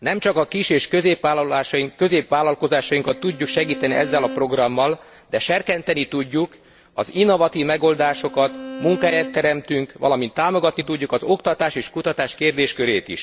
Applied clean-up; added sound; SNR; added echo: none; Bowed string instrument; 15 dB; none.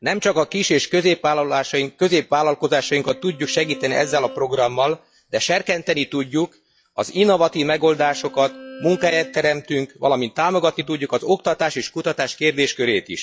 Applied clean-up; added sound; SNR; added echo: classical method log-MMSE.